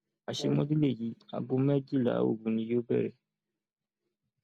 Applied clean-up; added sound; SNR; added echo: none; Brass instrument; 13 dB; none.